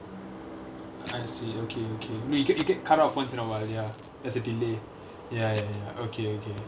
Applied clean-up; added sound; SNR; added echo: none; Bowed string instrument + Fire; 14 dB; none.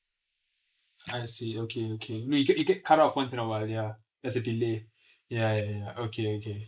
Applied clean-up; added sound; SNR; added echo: neural mask model Resemble Enhance denoiser.